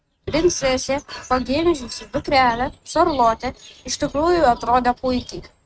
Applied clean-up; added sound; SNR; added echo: neural mask model RNNoise.